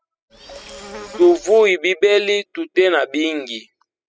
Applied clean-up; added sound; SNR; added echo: classical method spectral subtraction.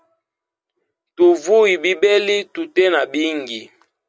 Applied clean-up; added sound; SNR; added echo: none; none; none; none.